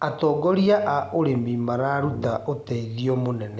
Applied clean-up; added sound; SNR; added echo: none; Brass instrument; 16 dB; none.